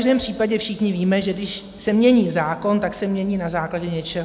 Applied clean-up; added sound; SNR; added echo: none; none; none; none.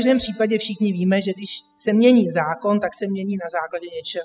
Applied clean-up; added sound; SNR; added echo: classical method spectral subtraction.